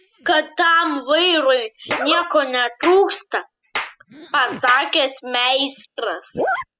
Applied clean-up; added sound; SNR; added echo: classical method spectral subtraction.